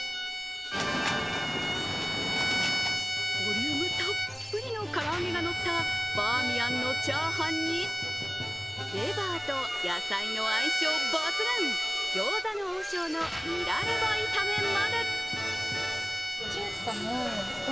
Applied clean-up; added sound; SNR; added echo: none; Bowed string instrument; -1 dB; none.